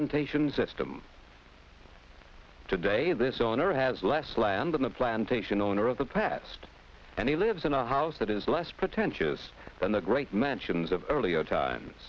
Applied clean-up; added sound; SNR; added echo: none; none; none; none.